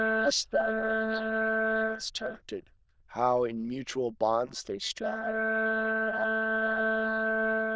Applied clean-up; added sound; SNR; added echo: neural diffusion model UNIVERSE++.